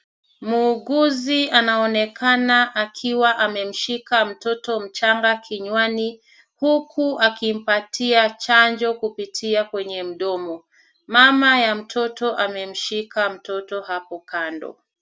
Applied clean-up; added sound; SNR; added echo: none; none; none; none.